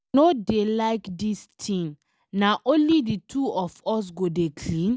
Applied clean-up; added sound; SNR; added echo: none; none; none; none.